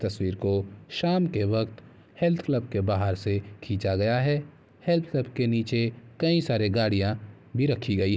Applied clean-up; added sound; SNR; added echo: none; none; none; none.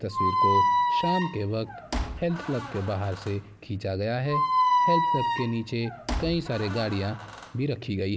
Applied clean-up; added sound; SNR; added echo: none; Squeak; -2 dB; none.